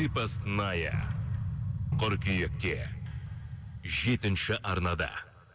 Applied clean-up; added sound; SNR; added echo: none; none; none; none.